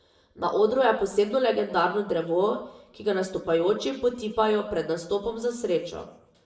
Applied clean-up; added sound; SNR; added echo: none; none; none; reverberation time 0.6 s.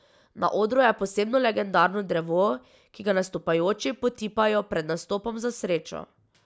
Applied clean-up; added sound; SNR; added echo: none; none; none; none.